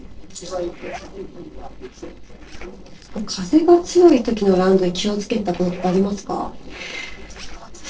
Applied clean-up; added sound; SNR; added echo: neural separator model SepFormer DNS4.